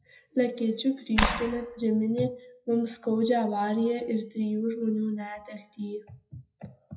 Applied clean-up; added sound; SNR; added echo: classical method WPE with log-MMSE.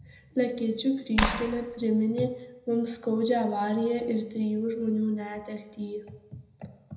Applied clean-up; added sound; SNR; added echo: none; Clapping; 1 dB; reverberation time 0.8 s.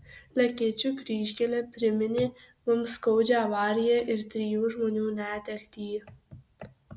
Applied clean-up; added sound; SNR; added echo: none; none; none; none.